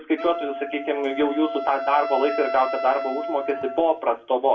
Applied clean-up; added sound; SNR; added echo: none; Wind instrument, woodwind instrument; 7 dB; reverberation time 0.3 s.